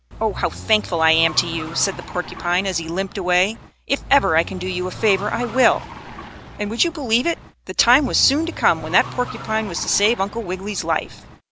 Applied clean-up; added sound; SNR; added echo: none; Car; 13 dB; none.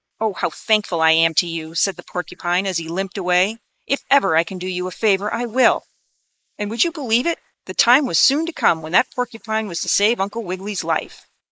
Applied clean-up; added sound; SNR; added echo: neural mask model Resemble Enhance denoiser.